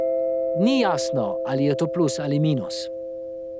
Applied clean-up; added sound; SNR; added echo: none; Mallet percussion; 2 dB; none.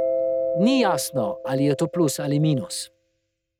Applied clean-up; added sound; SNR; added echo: neural mask model RNNoise.